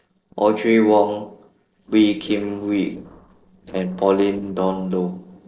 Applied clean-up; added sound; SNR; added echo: neural separator model SepFormer DNS4.